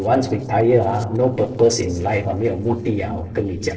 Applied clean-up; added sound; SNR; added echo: neural separator model SepFormer DNS4.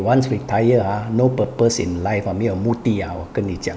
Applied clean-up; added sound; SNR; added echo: none; none; none; none.